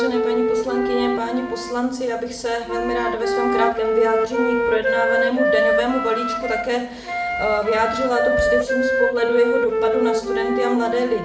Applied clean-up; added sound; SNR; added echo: none; Wind instrument, woodwind instrument; -1 dB; reverberation time 0.6 s.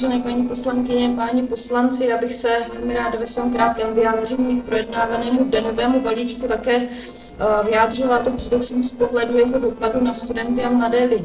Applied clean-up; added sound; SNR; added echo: neural separator model SepFormer DNS4.